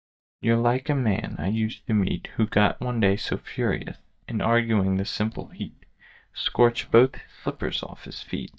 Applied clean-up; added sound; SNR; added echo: neural mask model DeepFilterNet 3.